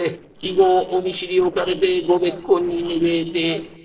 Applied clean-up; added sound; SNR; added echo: neural separator model SepFormer DNS4.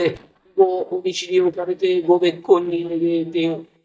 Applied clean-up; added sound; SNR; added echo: neural mask model DeepFilterNet 3.